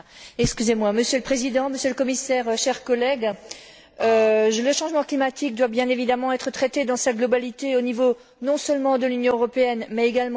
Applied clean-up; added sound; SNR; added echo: none; Burping, eructation; 13 dB; none.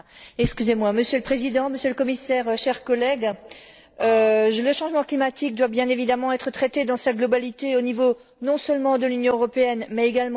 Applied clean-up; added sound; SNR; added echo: neural separator model SepFormer DNS4.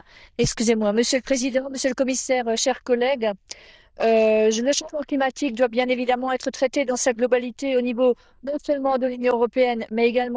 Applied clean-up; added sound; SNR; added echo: neural diffusion model UNIVERSE++.